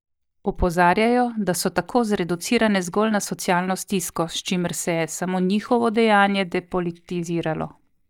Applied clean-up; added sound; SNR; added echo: neural mask model DeepFilterNet 3.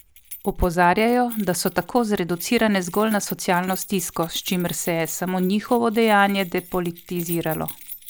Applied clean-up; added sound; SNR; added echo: none; Keys jangling; 17 dB; none.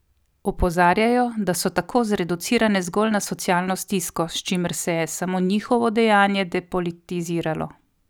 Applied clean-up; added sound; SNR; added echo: none; none; none; none.